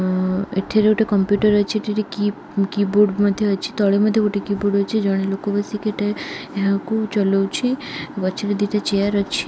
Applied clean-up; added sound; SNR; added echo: none; none; none; none.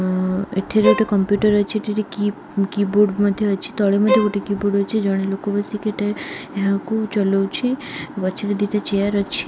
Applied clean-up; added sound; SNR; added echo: none; Bowed string instrument; 6 dB; none.